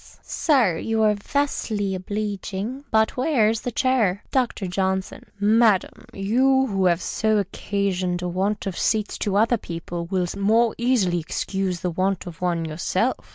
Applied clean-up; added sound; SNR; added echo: none; none; none; none.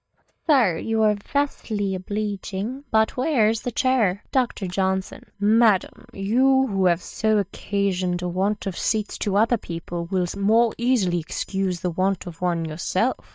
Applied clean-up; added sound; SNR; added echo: neural mask model DeepFilterNet 3.